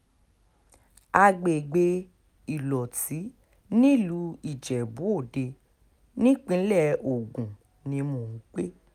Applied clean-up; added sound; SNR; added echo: none; none; none; none.